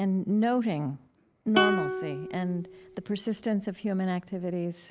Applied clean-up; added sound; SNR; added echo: none; Plucked string instrument; 3 dB; none.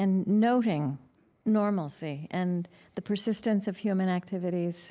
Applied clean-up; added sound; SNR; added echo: none; none; none; none.